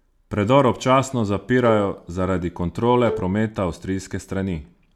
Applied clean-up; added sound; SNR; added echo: none; Bowed string instrument; 13 dB; none.